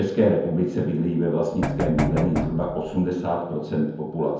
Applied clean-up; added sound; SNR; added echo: none; Knock; 5 dB; reverberation time 0.9 s.